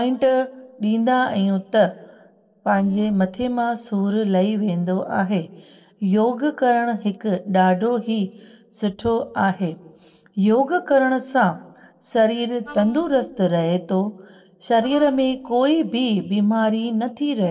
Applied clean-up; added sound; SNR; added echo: neural separator model SepFormer DNS4.